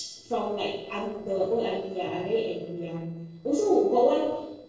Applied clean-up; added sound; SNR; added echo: neural separator model SepFormer DNS4.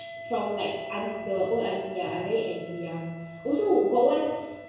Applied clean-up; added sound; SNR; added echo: none; Wind instrument, woodwind instrument; 13 dB; reverberation time 1.0 s.